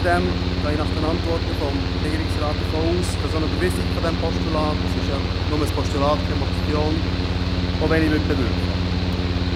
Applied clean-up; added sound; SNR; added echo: none; Mechanical fan; -4 dB; none.